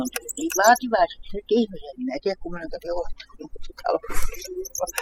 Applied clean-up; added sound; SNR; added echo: classical method spectral subtraction.